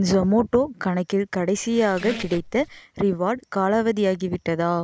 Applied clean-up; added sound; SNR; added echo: none; Squeak; 14 dB; none.